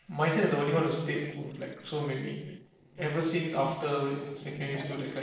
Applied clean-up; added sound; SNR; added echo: neural separator model SepFormer DNS4.